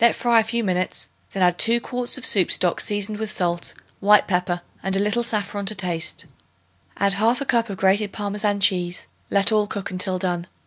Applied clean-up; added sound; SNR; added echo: none; none; none; none.